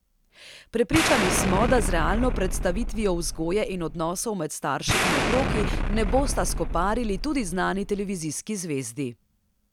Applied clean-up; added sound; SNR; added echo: none; Explosion; 0 dB; none.